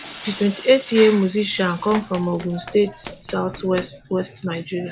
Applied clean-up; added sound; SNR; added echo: none; Run + Shatter; 18 dB; none.